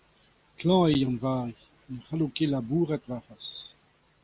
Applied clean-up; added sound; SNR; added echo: none; none; none; none.